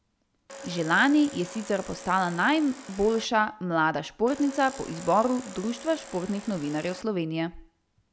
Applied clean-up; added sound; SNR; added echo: none; Domestic sounds, home sounds; 16 dB; none.